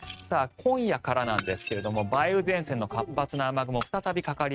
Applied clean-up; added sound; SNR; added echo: neural mask model RNNoise.